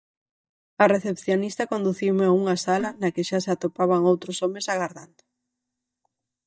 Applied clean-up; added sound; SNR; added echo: neural mask model DeepFilterNet 3.